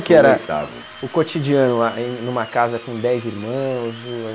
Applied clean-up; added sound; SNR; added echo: none; Drill; 19 dB; none.